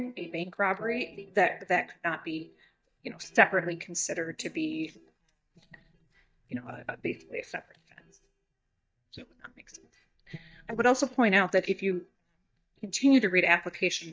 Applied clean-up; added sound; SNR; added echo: neural mask model DeepFilterNet 3.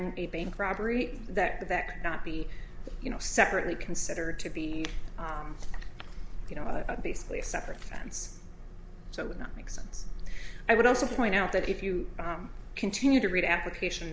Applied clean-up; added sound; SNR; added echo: none; none; none; none.